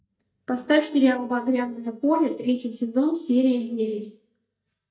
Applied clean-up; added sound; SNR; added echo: neural mask model DeepFilterNet 3.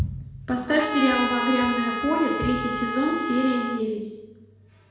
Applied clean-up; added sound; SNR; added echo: none; Trumpet; 4 dB; reverberation time 1.0 s.